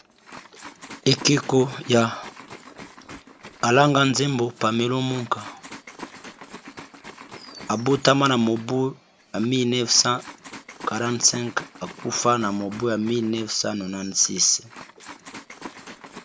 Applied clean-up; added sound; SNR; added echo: none; Liquid; 19 dB; none.